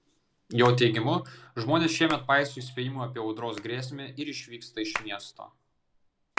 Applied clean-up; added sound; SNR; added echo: none; Hands; 15 dB; none.